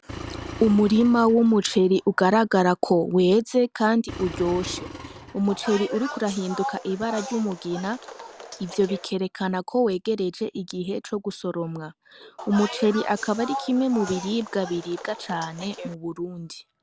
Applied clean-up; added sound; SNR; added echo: none; Engine + Bus; 13 dB; none.